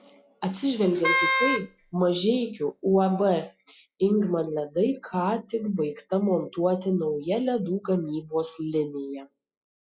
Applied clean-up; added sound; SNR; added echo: classical method log-MMSE.